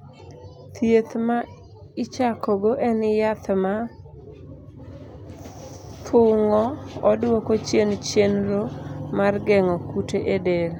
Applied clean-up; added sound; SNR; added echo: none; none; none; none.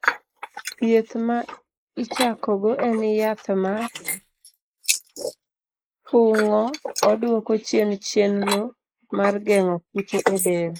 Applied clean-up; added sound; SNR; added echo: neural mask model Resemble Enhance denoiser.